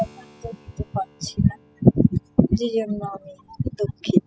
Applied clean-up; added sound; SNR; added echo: classical method spectral subtraction.